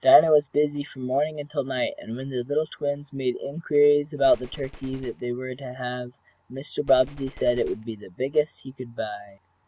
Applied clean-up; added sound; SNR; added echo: none; Gunshot, gunfire; 19 dB; none.